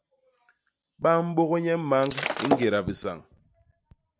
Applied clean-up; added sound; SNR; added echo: none; Shatter; 2 dB; none.